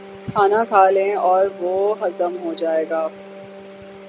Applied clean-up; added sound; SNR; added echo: none; Wind instrument, woodwind instrument; 18 dB; none.